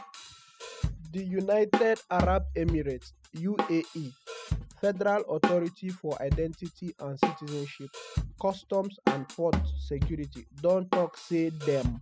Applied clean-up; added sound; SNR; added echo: classical method spectral subtraction.